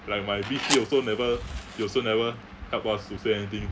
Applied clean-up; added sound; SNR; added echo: none; Fire; 8 dB; none.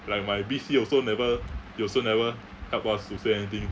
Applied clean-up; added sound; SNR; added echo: none; none; none; none.